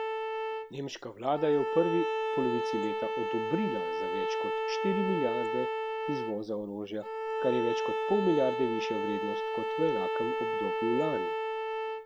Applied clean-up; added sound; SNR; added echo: none; Bowed string instrument; -1 dB; none.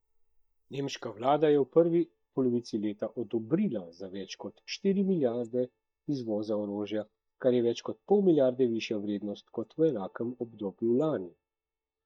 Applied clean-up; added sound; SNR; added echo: neural mask model DeepFilterNet 3.